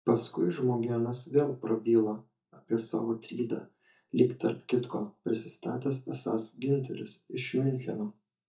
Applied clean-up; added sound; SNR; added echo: neural mask model DeepFilterNet 3.